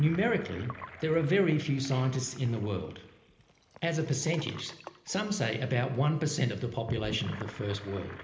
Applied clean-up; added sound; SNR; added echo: none; Sink (filling or washing) / Gurgling; 16 dB; reverberation time 0.8 s.